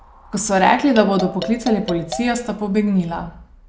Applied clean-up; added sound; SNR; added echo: none; Marimba, xylophone; 11 dB; none.